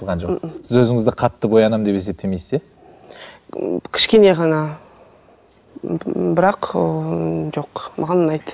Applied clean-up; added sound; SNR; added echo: none; none; none; none.